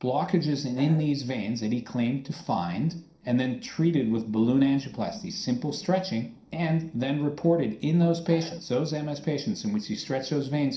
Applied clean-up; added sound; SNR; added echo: neural separator model SepFormer DNS4.